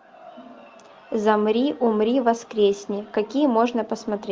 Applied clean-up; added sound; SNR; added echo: none; none; none; none.